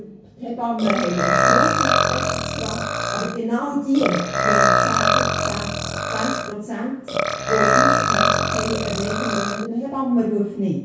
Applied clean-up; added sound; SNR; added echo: none; Burping, eructation; -4 dB; reverberation time 0.6 s.